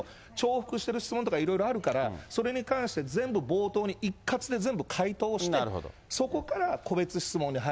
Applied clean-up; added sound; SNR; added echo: none; none; none; none.